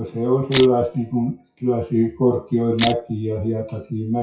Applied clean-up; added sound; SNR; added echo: classical method WPE with log-MMSE.